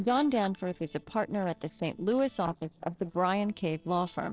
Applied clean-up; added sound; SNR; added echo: neural separator model SepFormer DNS4.